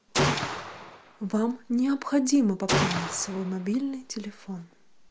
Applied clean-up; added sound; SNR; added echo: none; Gunshot, gunfire; 3 dB; none.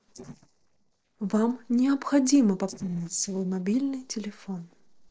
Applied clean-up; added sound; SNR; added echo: neural separator model SepFormer DNS4.